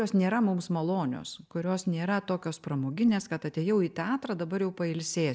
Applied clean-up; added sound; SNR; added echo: neural mask model DeepFilterNet 3.